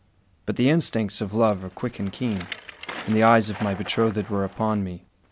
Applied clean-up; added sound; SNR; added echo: none; Bicycle; 17 dB; none.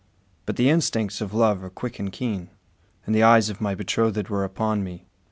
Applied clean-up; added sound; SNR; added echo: none; none; none; none.